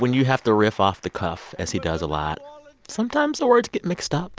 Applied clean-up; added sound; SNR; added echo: none; none; none; none.